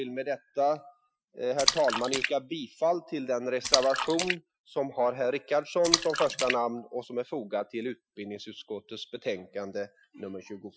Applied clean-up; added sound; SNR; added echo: classical method Wiener filter.